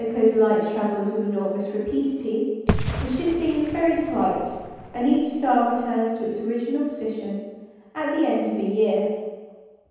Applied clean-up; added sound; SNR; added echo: none; Fireworks; 7 dB; reverberation time 1.2 s.